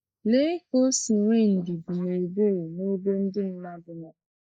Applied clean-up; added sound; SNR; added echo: neural mask model Resemble Enhance denoiser.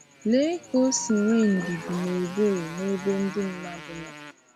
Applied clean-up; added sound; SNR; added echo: none; Motorcycle + Telephone; 14 dB; none.